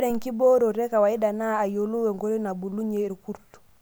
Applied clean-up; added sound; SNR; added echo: none; none; none; none.